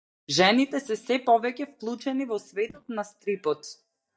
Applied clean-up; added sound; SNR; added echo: neural mask model DeepFilterNet 3.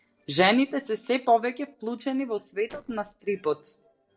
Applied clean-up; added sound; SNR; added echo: neural separator model SepFormer DNS4.